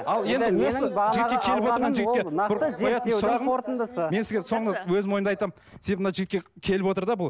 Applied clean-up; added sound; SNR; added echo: none; none; none; none.